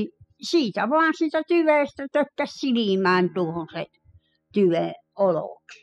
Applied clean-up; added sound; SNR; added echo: classical method spectral subtraction.